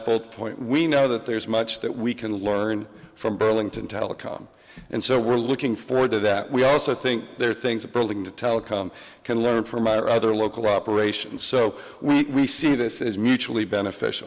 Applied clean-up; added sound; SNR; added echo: none; none; none; none.